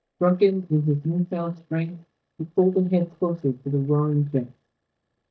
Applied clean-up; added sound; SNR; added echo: neural mask model DeepFilterNet 3.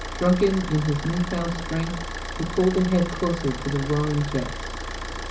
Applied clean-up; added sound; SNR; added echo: none; Idling / Car; 7 dB; reverberation time 0.5 s.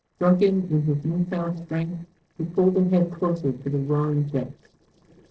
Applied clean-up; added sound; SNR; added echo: neural separator model SepFormer DNS4.